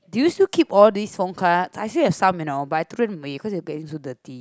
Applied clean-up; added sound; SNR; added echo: none; none; none; none.